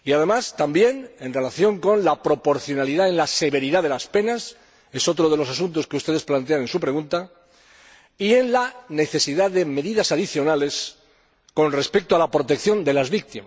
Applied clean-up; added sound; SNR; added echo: none; none; none; none.